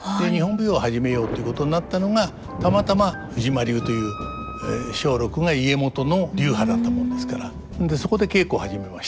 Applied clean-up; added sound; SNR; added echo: none; Thunder + Wind instrument, woodwind instrument; 12 dB; none.